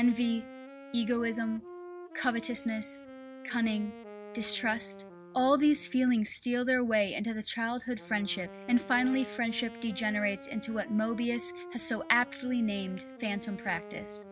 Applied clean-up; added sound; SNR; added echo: none; Wind instrument, woodwind instrument; 16 dB; none.